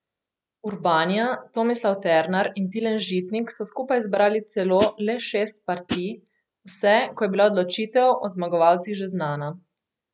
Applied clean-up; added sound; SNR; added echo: none; Hi-hat; 7 dB; none.